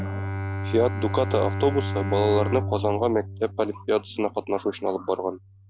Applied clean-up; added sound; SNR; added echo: none; Bowed string instrument; 5 dB; none.